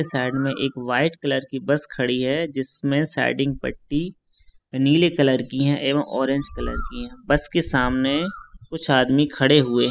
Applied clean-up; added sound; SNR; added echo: classical method spectral subtraction.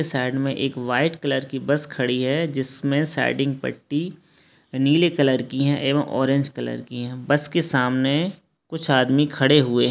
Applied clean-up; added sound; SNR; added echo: none; none; none; none.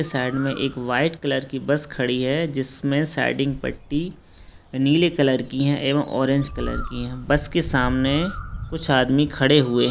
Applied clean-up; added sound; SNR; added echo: none; Bird; 14 dB; none.